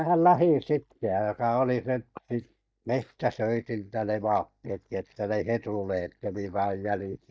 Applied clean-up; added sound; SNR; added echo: neural mask model DeepFilterNet 3.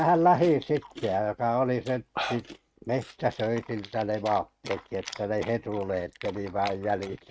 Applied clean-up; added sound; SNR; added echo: neural mask model RNNoise.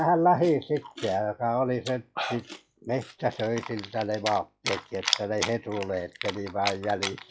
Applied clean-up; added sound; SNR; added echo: classical method log-MMSE.